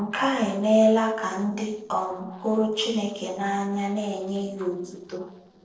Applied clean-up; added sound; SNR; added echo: neural separator model SepFormer DNS4.